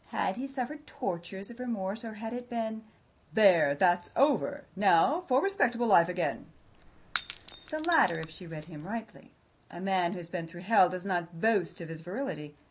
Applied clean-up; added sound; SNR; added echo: none; Shatter / Crushing; 16 dB; none.